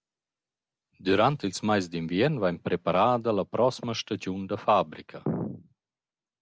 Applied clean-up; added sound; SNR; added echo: none; none; none; none.